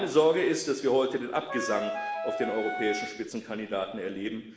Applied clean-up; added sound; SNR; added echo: none; Wind instrument, woodwind instrument; 5 dB; reverberation time 1.0 s.